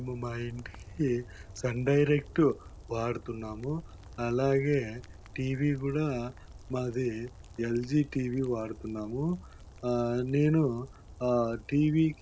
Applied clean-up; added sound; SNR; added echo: none; Rain; 18 dB; none.